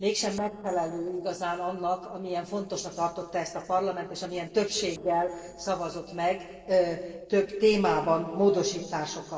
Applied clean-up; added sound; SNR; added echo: neural separator model SepFormer DNS4.